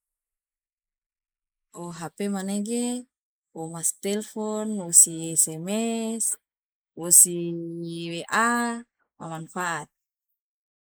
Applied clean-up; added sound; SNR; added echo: neural mask model Resemble Enhance denoiser.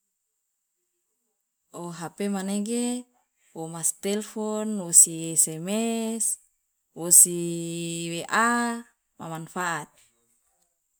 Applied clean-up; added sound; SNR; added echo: none; none; none; none.